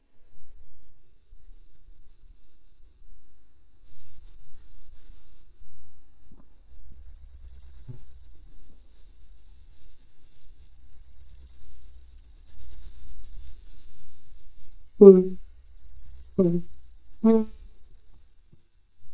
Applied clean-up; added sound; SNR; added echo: neural mask model DeepFilterNet 3.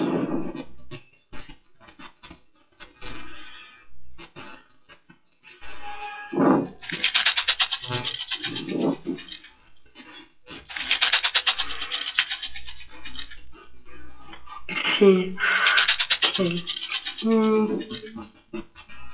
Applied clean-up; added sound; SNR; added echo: classical method WPE with log-MMSE.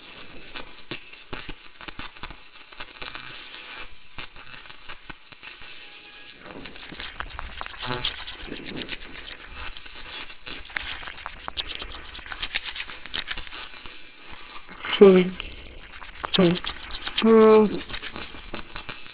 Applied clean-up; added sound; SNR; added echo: neural separator model SepFormer WHAMR!.